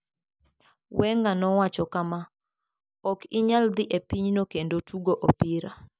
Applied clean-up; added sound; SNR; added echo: none; none; none; none.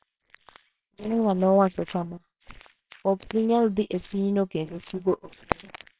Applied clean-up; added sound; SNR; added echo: neural separator model SepFormer WHAMR!.